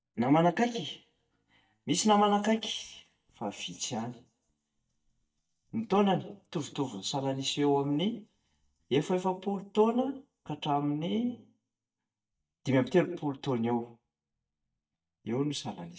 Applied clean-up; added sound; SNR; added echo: neural mask model DeepFilterNet 3.